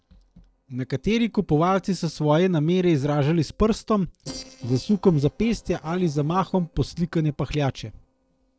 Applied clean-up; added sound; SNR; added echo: neural separator model SepFormer DNS4.